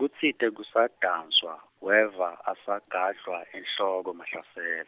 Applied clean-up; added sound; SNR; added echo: none; none; none; none.